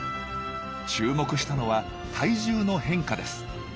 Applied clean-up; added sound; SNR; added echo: none; none; none; none.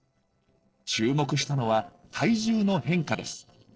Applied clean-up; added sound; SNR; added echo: neural separator model SepFormer DNS4.